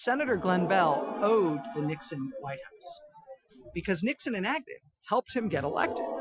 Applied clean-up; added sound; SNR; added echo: classical method Wiener filter.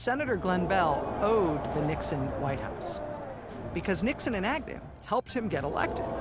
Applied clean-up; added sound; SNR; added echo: none; Crowd; 5 dB; none.